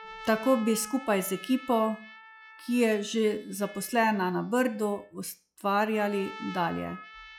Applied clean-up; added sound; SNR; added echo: classical method log-MMSE.